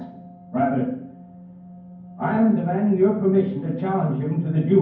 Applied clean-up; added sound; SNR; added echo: none; none; none; reverberation time 0.9 s.